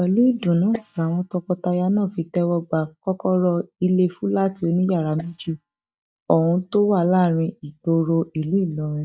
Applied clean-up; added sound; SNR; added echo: neural mask model DeepFilterNet 3.